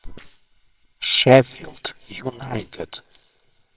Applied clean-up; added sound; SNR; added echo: neural separator model SepFormer WHAMR!.